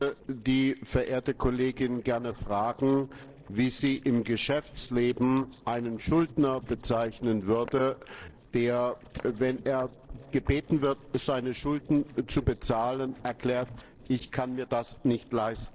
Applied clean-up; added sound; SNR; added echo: neural separator model SepFormer DNS4.